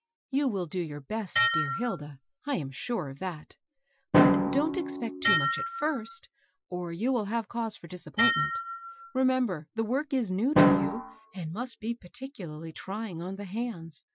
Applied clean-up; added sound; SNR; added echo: classical method Wiener filter.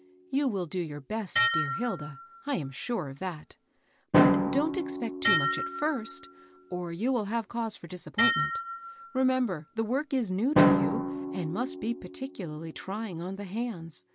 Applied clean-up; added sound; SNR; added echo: none; Dishes, pots, and pans + Drum; -1 dB; none.